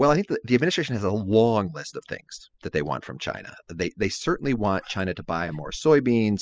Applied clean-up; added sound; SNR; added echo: classical method spectral subtraction.